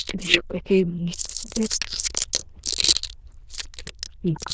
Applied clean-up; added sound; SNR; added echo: neural diffusion model UNIVERSE++.